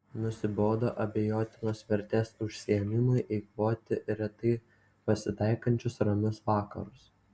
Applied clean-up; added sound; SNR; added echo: none; none; none; none.